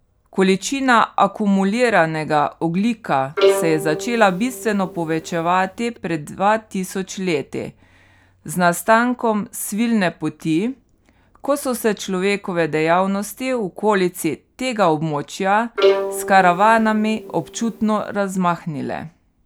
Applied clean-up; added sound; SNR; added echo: none; Bowed string instrument; 4 dB; none.